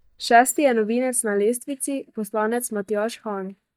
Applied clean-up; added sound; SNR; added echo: neural mask model DeepFilterNet 3.